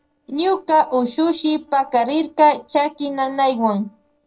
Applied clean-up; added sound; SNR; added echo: neural separator model SepFormer DNS4.